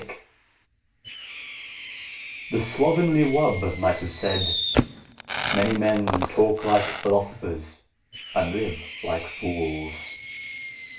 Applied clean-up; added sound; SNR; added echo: none; Fireworks; 6 dB; reverberation time 0.3 s.